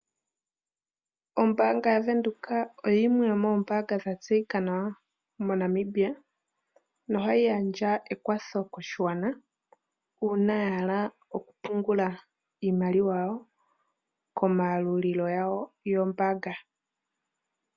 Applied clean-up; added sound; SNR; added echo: none; none; none; none.